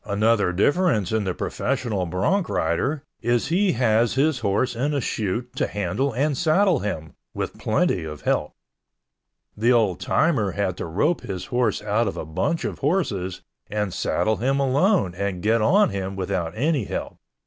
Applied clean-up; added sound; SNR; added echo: none; none; none; none.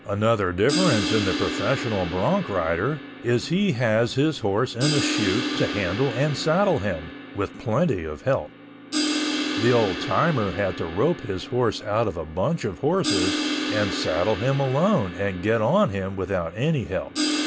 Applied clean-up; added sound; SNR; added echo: none; Crash cymbal; 6 dB; none.